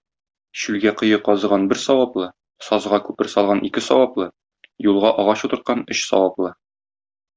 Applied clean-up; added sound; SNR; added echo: none; none; none; none.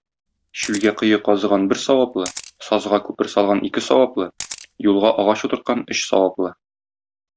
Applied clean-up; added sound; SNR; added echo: none; Camera; 18 dB; none.